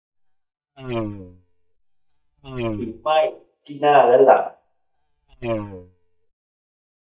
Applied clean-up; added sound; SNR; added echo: neural mask model DeepFilterNet 3.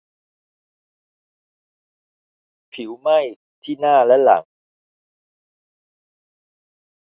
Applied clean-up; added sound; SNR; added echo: none; none; none; none.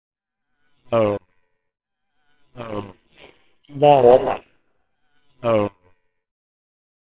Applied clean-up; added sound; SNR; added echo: neural separator model SepFormer WHAMR!.